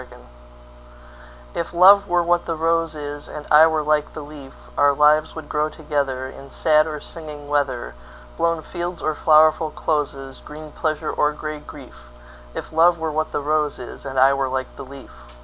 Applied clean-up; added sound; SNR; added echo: none; none; none; none.